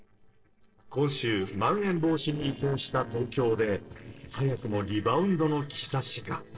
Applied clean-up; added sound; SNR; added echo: neural separator model SepFormer DNS4.